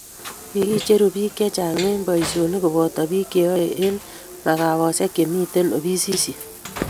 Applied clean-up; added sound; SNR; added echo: none; Train; 17 dB; none.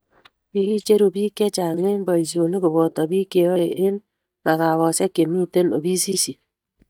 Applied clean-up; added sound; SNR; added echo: neural mask model DeepFilterNet 3.